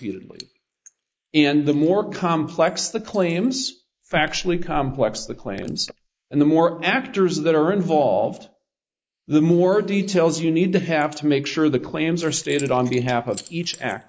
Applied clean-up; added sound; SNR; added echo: neural mask model Resemble Enhance denoiser.